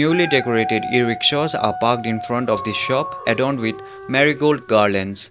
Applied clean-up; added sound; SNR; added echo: none; Dog; 11 dB; none.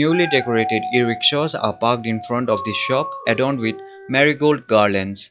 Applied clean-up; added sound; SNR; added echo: classical method log-MMSE.